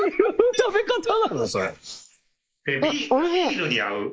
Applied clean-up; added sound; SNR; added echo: neural mask model Resemble Enhance denoiser.